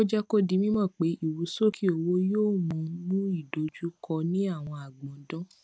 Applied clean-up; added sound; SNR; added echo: none; none; none; none.